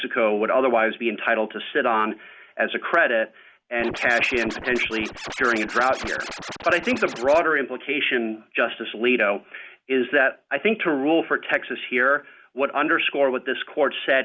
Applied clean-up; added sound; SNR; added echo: none; Scratching (performance technique); 12 dB; none.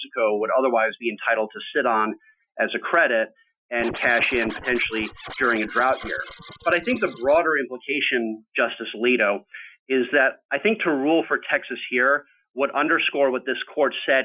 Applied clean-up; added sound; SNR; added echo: classical method Wiener filter.